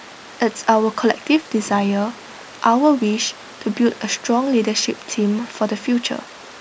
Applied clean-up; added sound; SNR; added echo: none; Water; 19 dB; none.